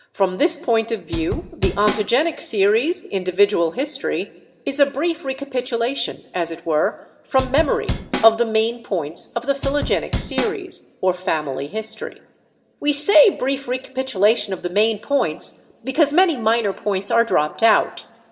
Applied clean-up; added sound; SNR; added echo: none; Drum / Drum kit; 5 dB; reverberation time 1.2 s.